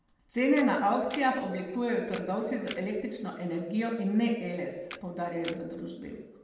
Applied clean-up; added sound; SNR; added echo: none; Camera; 18 dB; reverberation time 1.0 s.